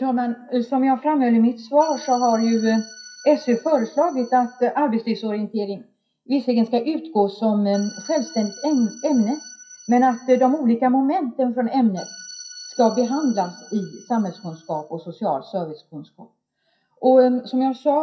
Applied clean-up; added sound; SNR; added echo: classical method WPE with log-MMSE.